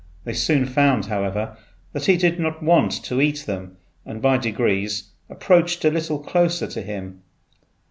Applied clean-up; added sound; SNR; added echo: none; none; none; none.